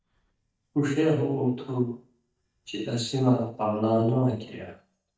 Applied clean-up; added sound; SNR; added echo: neural mask model DeepFilterNet 3.